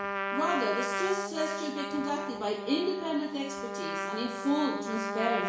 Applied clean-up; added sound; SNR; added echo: none; Trumpet; 3 dB; reverberation time 0.7 s.